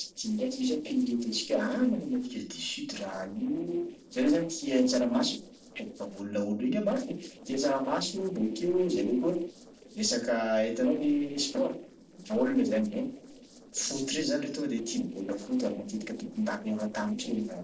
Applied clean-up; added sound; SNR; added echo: neural separator model SepFormer DNS4.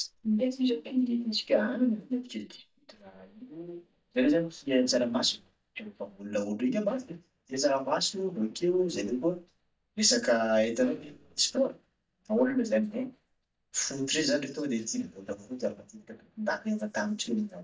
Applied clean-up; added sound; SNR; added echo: neural mask model DeepFilterNet 3.